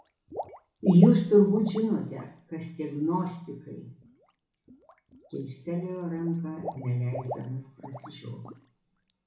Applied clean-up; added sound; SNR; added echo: none; Water / Liquid; 17 dB; reverberation time 0.7 s.